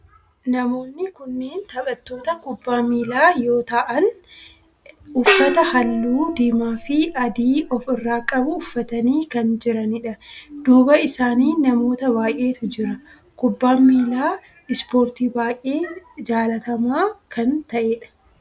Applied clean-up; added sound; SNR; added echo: none; Gong; 5 dB; none.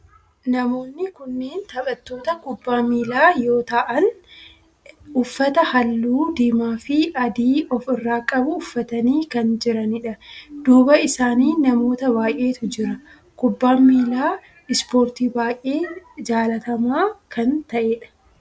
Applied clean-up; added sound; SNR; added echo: none; none; none; none.